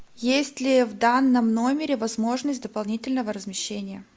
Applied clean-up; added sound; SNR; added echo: none; none; none; none.